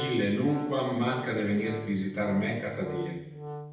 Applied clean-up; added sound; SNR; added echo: none; Wind instrument, woodwind instrument; 11 dB; reverberation time 0.8 s.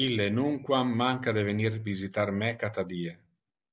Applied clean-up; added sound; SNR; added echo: none; none; none; none.